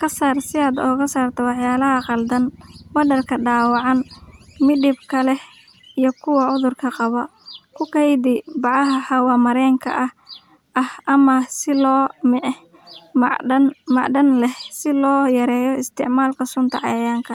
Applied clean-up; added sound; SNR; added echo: none; none; none; none.